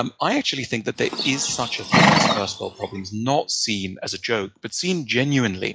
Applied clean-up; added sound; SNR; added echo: classical method log-MMSE.